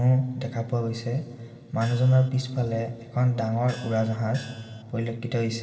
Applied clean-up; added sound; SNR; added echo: none; Gong; 19 dB; reverberation time 2.3 s.